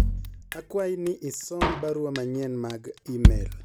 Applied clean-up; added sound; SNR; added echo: none; Drum kit; -5 dB; none.